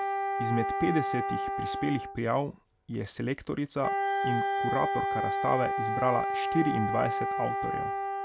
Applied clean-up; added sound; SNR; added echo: none; Wind instrument, woodwind instrument; -1 dB; none.